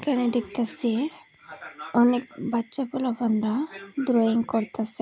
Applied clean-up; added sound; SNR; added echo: none; none; none; none.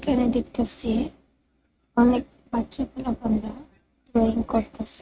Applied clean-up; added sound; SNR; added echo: neural mask model RNNoise.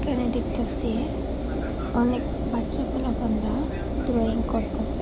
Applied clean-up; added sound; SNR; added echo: none; Engine; -1 dB; none.